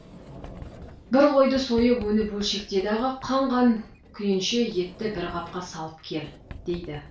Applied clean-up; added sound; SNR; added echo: none; Sliding door; 18 dB; reverberation time 0.2 s.